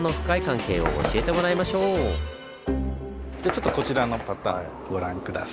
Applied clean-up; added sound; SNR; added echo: none; Bird; 9 dB; none.